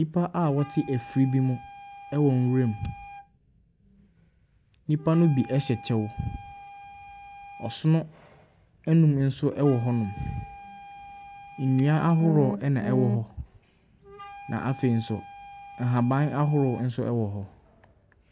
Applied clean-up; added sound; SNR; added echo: none; Bicycle bell + Wind instrument, woodwind instrument; 19 dB; none.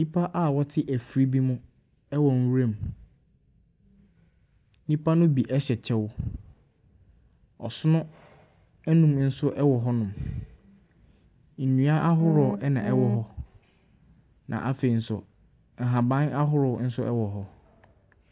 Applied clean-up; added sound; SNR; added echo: none; none; none; none.